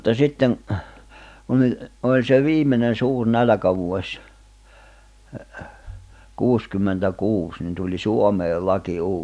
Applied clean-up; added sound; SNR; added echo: none; none; none; none.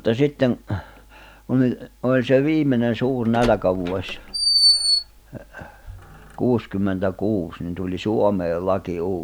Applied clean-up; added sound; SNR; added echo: none; Door; 2 dB; none.